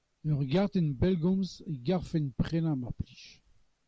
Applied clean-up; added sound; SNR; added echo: none; none; none; none.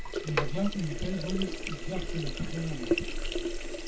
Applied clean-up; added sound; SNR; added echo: none; Sink (filling or washing); -2 dB; reverberation time 0.2 s.